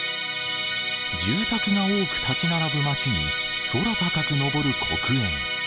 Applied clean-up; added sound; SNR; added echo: none; Musical instrument; 0 dB; none.